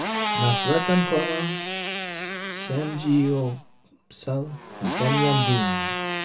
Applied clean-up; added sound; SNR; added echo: none; Motorcycle; 2 dB; reverberation time 0.2 s.